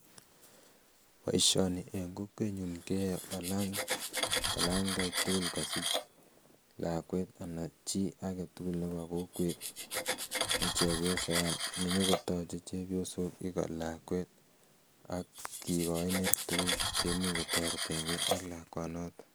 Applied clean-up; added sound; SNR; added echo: neural mask model Resemble Enhance denoiser.